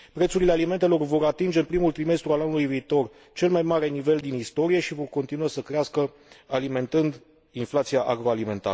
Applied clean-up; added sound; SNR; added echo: none; none; none; none.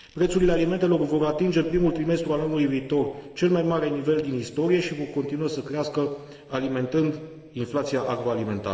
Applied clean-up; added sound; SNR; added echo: none; none; none; reverberation time 3.0 s.